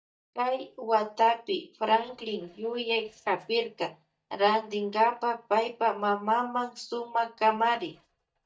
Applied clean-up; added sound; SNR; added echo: neural mask model DeepFilterNet 3.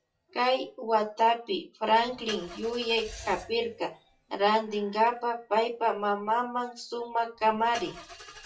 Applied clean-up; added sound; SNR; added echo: classical method WPE with log-MMSE.